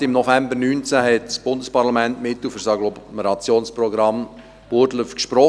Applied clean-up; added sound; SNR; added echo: none; none; none; none.